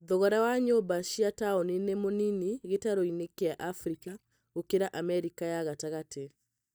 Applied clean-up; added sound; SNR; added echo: neural mask model DeepFilterNet 3.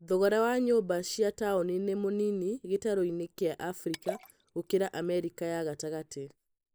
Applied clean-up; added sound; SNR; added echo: neural mask model Resemble Enhance denoiser.